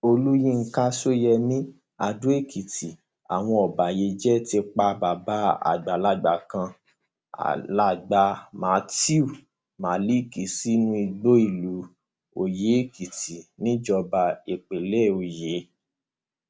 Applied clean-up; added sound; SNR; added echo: none; none; none; none.